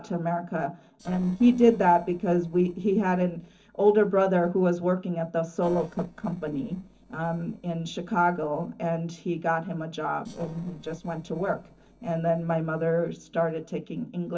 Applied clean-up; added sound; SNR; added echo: neural separator model SepFormer DNS4.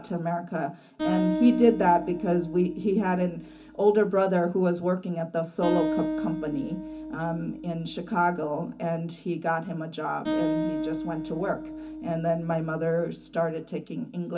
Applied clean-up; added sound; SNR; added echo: none; Acoustic guitar; 7 dB; reverberation time 0.3 s.